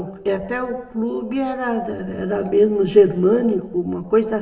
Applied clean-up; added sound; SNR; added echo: none; none; none; reverberation time 1.0 s.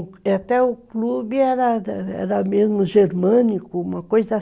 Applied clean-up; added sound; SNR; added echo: none; none; none; none.